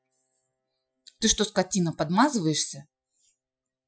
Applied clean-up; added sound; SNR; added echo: classical method Wiener filter.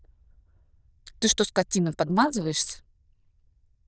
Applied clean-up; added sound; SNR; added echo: neural diffusion model UNIVERSE++.